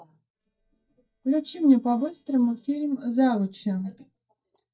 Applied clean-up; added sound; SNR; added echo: neural mask model DeepFilterNet 3.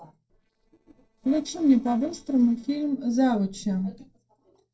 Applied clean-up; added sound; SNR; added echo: neural separator model SepFormer DNS4.